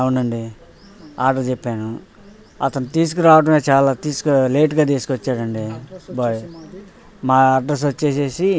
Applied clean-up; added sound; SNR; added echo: none; none; none; none.